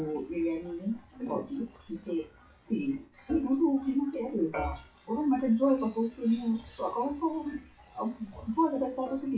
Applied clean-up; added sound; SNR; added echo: classical method WPE with log-MMSE.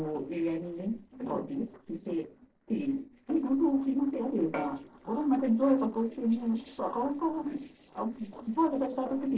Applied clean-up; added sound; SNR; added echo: neural separator model SepFormer DNS4.